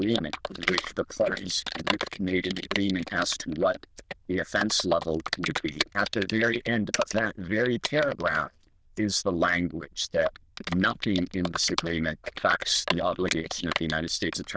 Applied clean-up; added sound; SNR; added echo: neural diffusion model UNIVERSE++.